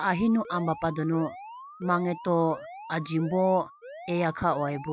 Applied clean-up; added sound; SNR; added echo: none; Alarm; 16 dB; none.